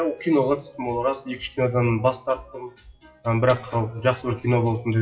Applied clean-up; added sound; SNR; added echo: classical method WPE with log-MMSE.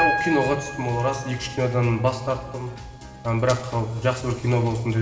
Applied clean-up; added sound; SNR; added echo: none; Piano; 8 dB; reverberation time 2.3 s.